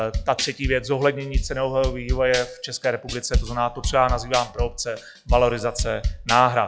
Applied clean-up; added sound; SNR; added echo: classical method log-MMSE.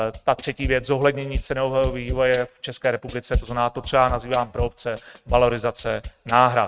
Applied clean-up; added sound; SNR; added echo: neural mask model RNNoise.